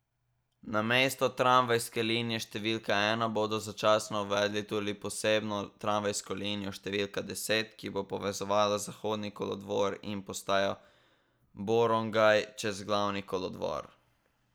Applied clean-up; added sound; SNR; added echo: none; none; none; none.